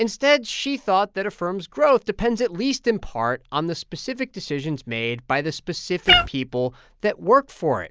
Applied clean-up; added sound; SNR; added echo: none; Meow; -2 dB; none.